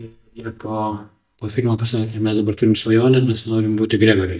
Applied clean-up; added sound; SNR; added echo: neural mask model DeepFilterNet 3.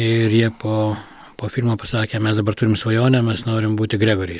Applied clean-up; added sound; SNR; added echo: none; none; none; none.